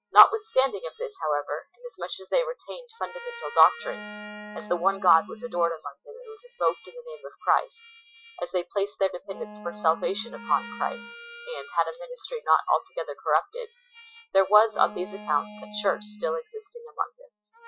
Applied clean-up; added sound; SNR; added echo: classical method Wiener filter.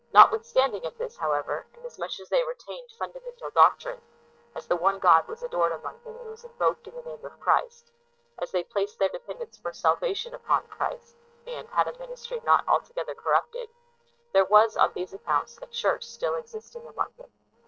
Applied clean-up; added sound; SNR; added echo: neural separator model SepFormer DNS4.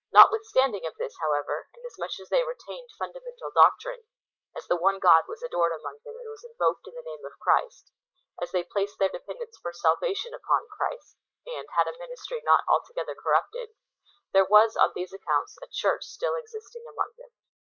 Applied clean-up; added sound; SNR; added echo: neural mask model Resemble Enhance denoiser.